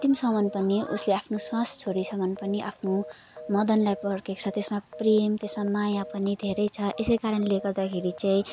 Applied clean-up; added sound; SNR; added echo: none; Telephone; 17 dB; none.